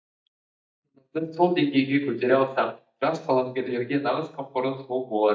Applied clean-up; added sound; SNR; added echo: neural mask model DeepFilterNet 3.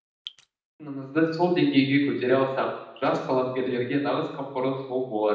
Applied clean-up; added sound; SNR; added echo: none; Drip; 19 dB; reverberation time 0.9 s.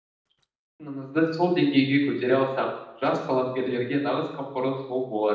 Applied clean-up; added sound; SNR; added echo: neural separator model SepFormer DNS4.